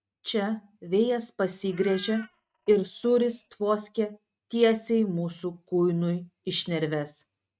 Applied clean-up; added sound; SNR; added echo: neural mask model RNNoise.